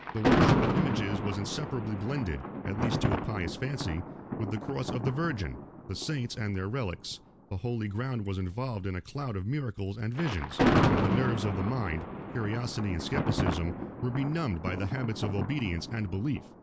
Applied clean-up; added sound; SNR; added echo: none; Thunder; 0 dB; none.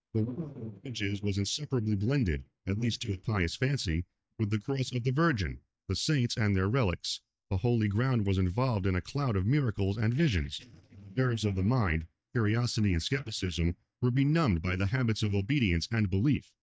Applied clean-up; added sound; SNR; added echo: neural mask model DeepFilterNet 3.